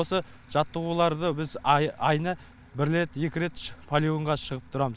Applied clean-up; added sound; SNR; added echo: none; none; none; none.